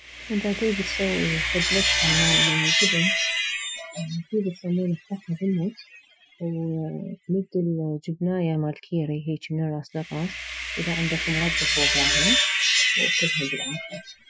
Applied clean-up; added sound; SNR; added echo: classical method Wiener filter.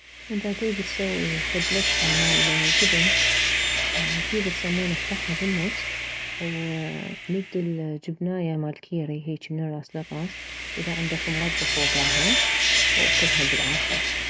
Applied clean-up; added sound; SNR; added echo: none; Sawing; -5 dB; none.